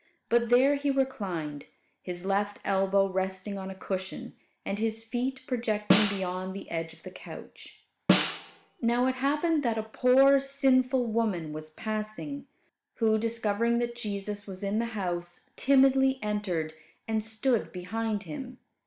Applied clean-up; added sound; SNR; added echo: none; Snare drum; 2 dB; none.